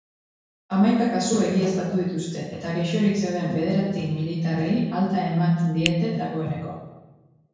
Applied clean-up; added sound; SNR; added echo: none; Finger snapping; 9 dB; reverberation time 1.0 s.